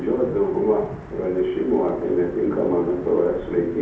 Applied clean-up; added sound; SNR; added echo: none; Thunder / Wind / Rain; 15 dB; reverberation time 0.8 s.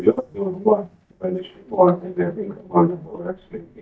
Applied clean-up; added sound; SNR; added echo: neural mask model DeepFilterNet 3.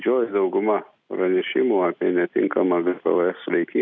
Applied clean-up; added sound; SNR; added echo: none; none; none; none.